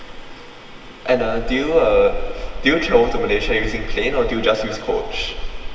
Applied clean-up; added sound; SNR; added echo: none; Rain; 7 dB; reverberation time 2.3 s.